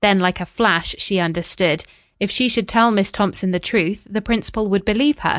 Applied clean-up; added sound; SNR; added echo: none; none; none; none.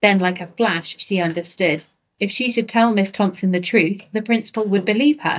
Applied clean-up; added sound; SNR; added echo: neural mask model DeepFilterNet 3.